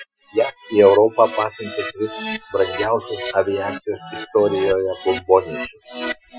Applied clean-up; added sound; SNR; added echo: classical method Wiener filter.